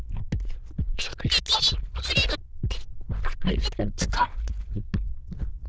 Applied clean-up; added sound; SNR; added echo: neural diffusion model UNIVERSE++.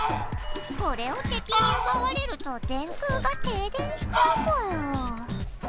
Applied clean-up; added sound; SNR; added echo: none; Fowl; 1 dB; none.